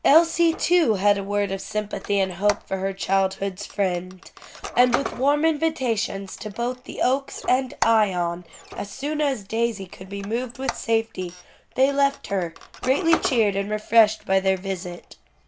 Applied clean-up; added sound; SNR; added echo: none; Squeak; 14 dB; none.